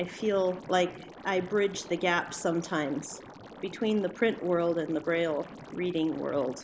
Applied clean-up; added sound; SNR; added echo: none; Liquid; 17 dB; none.